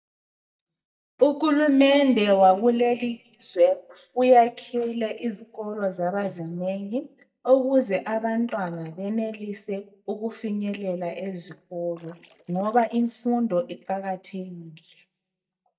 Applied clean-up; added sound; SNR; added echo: neural mask model DeepFilterNet 3.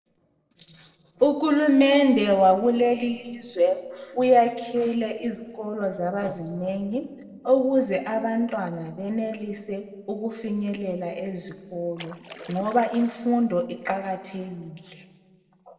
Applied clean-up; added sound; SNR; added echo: neural separator model SepFormer DNS4.